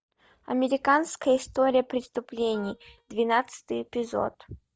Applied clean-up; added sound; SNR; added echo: neural mask model DeepFilterNet 3.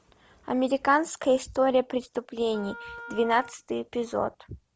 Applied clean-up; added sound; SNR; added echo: none; Wind instrument, woodwind instrument; 17 dB; none.